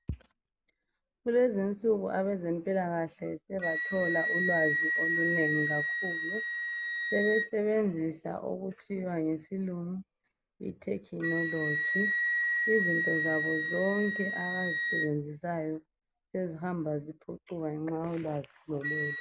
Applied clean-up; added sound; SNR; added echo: none; Wind instrument, woodwind instrument; 2 dB; none.